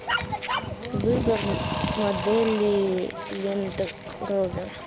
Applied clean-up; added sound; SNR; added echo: none; Engine / Drill / Mechanisms; 9 dB; none.